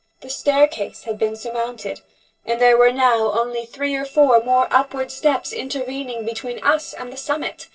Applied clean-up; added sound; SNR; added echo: neural separator model SepFormer DNS4.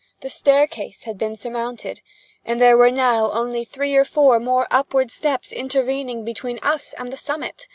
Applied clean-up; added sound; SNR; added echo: none; none; none; none.